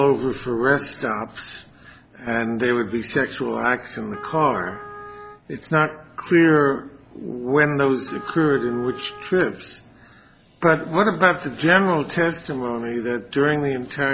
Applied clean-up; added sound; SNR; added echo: none; Trumpet; 17 dB; none.